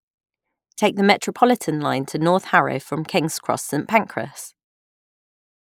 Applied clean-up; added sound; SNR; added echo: neural mask model Resemble Enhance denoiser.